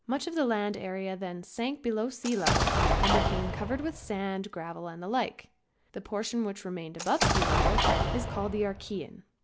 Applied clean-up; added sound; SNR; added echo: none; Explosion; -5 dB; none.